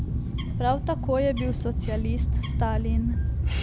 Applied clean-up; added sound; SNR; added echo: none; Bird; -4 dB; none.